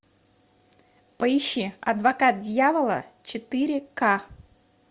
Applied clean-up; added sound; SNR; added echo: none; none; none; none.